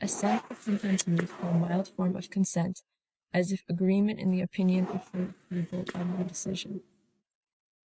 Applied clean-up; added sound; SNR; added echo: neural mask model RNNoise.